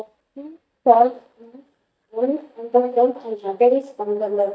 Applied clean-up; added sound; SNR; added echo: neural mask model DeepFilterNet 3.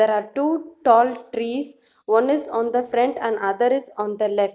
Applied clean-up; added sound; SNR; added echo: none; none; none; none.